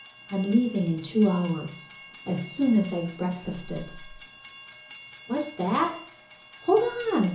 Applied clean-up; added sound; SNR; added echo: none; Train; 20 dB; reverberation time 0.7 s.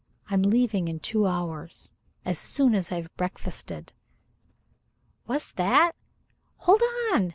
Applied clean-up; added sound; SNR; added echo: none; none; none; none.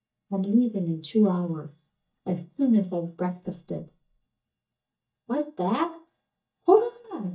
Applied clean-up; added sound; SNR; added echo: neural mask model DeepFilterNet 3.